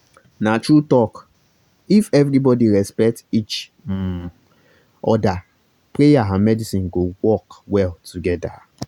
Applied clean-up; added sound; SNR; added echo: none; none; none; none.